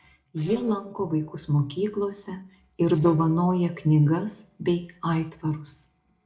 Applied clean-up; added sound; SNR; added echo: neural separator model SepFormer DNS4.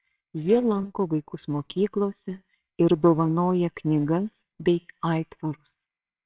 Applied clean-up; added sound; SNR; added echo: neural separator model SepFormer WHAMR!.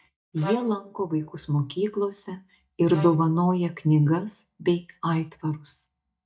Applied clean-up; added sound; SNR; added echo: neural mask model DeepFilterNet 3.